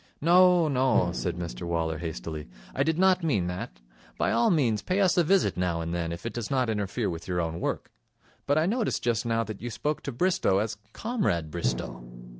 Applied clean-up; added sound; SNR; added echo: none; Drum; 14 dB; none.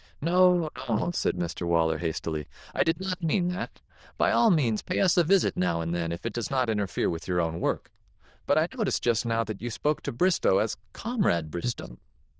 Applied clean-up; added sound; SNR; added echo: neural diffusion model UNIVERSE++.